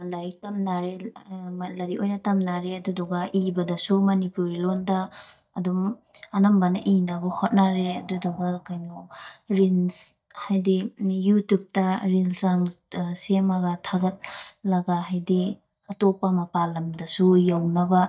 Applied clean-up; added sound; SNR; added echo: neural mask model DeepFilterNet 3.